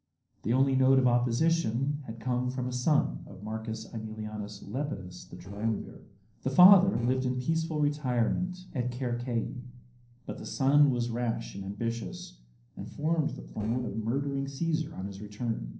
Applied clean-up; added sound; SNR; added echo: neural separator model SepFormer DNS4.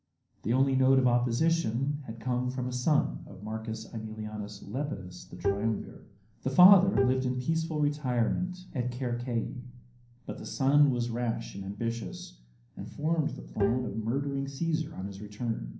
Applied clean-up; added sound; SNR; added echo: none; Bowed string instrument; 6 dB; reverberation time 0.6 s.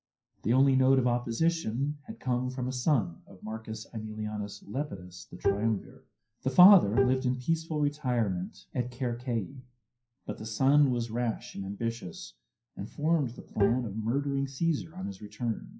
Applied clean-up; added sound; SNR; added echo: classical method WPE with log-MMSE.